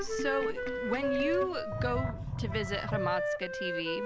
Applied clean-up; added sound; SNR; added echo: none; Wind instrument, woodwind instrument + Sink (filling or washing); -2 dB; none.